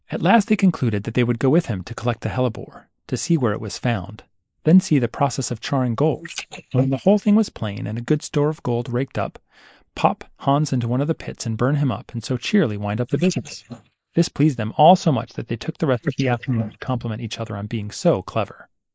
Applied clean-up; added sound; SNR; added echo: neural mask model Resemble Enhance denoiser.